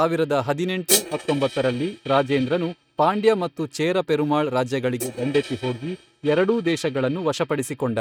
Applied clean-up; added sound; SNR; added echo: neural mask model RNNoise.